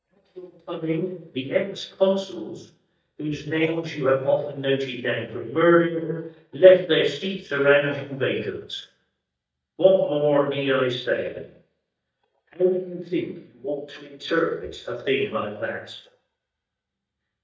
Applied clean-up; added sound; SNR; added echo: neural mask model DeepFilterNet 3.